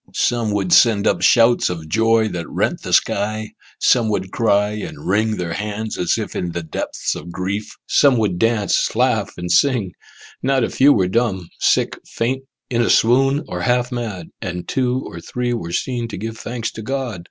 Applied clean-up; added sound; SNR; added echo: none; none; none; none.